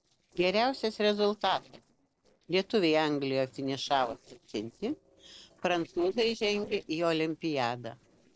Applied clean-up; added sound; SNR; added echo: neural separator model SepFormer DNS4.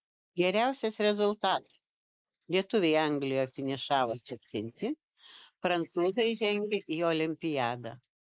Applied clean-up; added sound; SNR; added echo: neural mask model Resemble Enhance denoiser.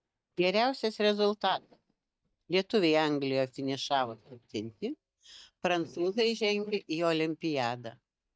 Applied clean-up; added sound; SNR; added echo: neural mask model DeepFilterNet 3.